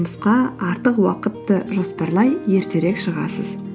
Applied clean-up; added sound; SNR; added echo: none; none; none; none.